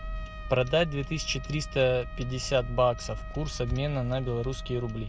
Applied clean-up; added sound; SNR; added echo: none; Trumpet; 20 dB; none.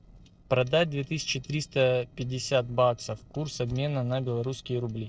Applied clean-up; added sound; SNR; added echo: neural separator model SepFormer DNS4.